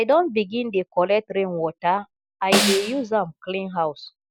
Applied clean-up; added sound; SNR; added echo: none; Snare drum; 1 dB; none.